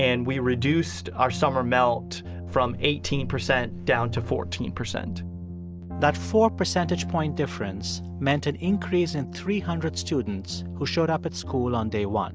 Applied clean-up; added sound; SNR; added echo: none; none; none; none.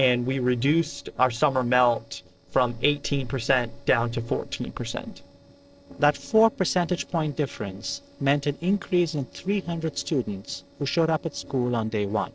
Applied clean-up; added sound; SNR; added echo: neural separator model SepFormer DNS4.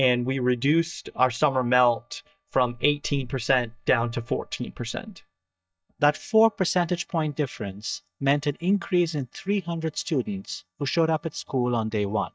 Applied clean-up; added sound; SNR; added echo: neural mask model DeepFilterNet 3.